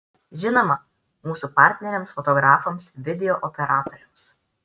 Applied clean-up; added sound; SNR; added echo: neural mask model RNNoise.